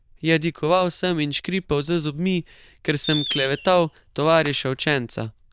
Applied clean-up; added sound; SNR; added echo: neural diffusion model UNIVERSE++.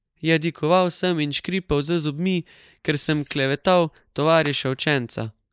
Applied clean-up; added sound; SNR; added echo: neural mask model Resemble Enhance denoiser.